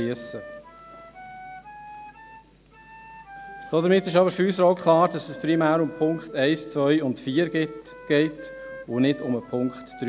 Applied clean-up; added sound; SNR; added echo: none; Wind instrument, woodwind instrument; 17 dB; none.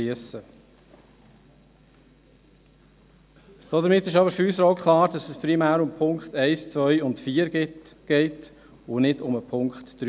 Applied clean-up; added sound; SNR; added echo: none; none; none; none.